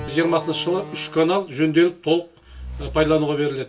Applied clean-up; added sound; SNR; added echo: none; Slam; 16 dB; reverberation time 0.2 s.